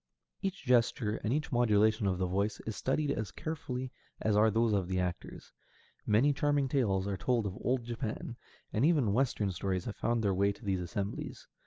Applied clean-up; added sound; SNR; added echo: none; none; none; none.